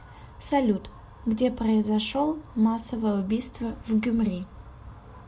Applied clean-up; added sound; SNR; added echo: none; none; none; none.